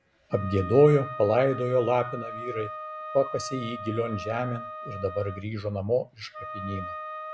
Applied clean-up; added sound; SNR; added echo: none; Wind instrument, woodwind instrument; 11 dB; none.